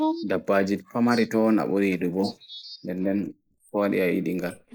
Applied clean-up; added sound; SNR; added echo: neural mask model Resemble Enhance denoiser.